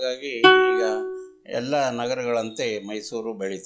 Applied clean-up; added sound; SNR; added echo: classical method log-MMSE.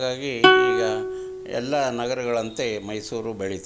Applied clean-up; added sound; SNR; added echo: none; Plucked string instrument; -3 dB; none.